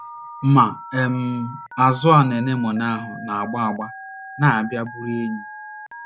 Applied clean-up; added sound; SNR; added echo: none; Telephone; 15 dB; none.